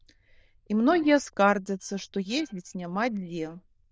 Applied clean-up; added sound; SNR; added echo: neural diffusion model UNIVERSE++.